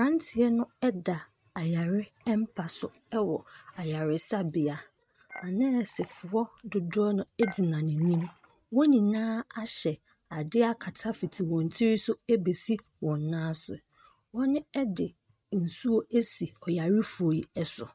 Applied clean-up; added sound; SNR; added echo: neural mask model RNNoise.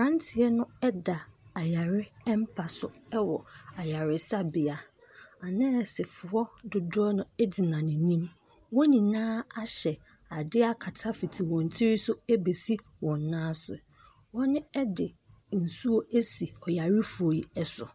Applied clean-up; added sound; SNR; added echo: none; none; none; none.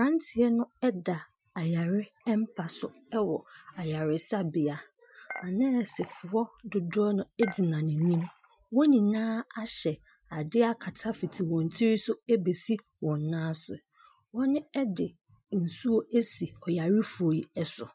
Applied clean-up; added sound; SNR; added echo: classical method Wiener filter.